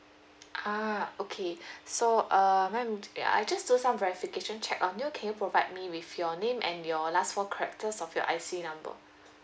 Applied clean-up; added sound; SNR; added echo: none; none; none; none.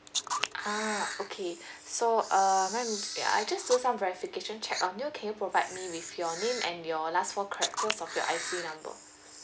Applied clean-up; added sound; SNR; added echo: none; Camera; 7 dB; none.